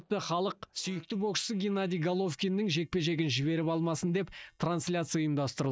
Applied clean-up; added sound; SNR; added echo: neural mask model DeepFilterNet 3.